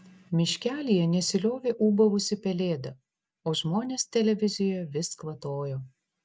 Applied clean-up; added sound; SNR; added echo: none; none; none; none.